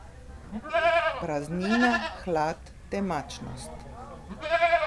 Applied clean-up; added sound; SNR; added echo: none; Livestock, farm animals, working animals; -2 dB; none.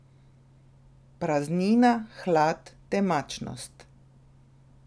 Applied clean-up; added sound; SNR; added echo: none; none; none; none.